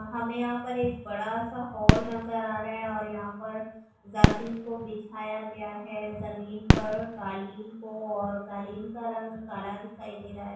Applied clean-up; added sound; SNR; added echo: none; Fireworks; -5 dB; reverberation time 0.7 s.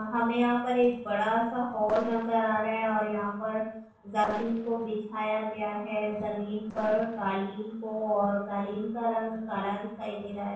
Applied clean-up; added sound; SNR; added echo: neural separator model SepFormer DNS4.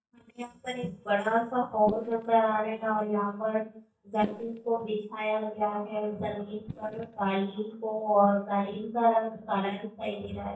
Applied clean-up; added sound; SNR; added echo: neural mask model DeepFilterNet 3.